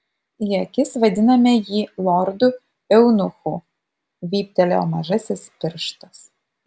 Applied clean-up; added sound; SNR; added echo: none; none; none; none.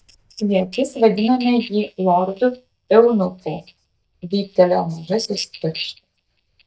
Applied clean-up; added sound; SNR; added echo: neural mask model DeepFilterNet 3.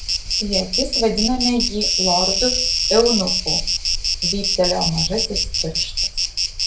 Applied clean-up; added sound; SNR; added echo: none; Insect; -2 dB; reverberation time 0.3 s.